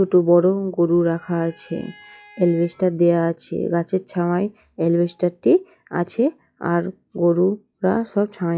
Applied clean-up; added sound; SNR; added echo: classical method log-MMSE.